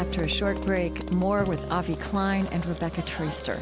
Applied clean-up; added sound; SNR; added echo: none; Livestock, farm animals, working animals; 16 dB; none.